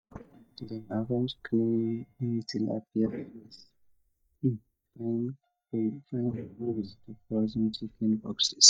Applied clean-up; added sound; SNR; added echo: neural mask model DeepFilterNet 3.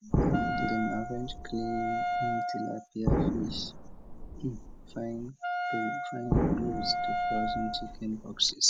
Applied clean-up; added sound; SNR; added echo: none; Wind instrument, woodwind instrument + Explosion; -3 dB; none.